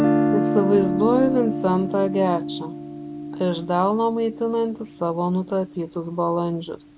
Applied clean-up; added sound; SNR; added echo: none; Guitar; 3 dB; none.